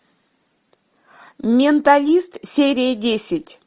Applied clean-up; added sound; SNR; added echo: none; none; none; none.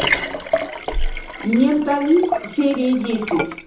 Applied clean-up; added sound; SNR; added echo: none; Liquid; 4 dB; reverberation time 0.5 s.